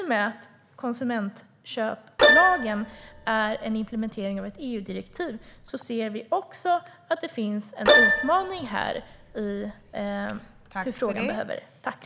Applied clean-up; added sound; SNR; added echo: none; Keyboard (musical); -3 dB; none.